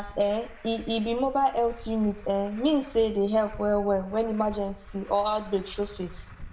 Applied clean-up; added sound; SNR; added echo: none; Truck; 16 dB; reverberation time 0.6 s.